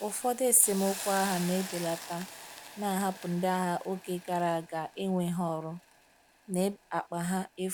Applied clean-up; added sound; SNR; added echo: none; Hiss; 14 dB; none.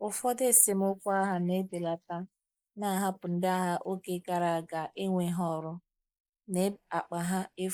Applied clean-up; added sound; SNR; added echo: neural mask model Resemble Enhance denoiser.